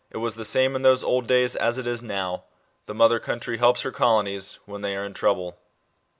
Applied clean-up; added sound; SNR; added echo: none; none; none; none.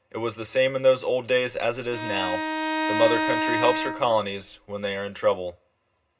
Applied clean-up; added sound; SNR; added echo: none; Bowed string instrument; 3 dB; reverberation time 0.2 s.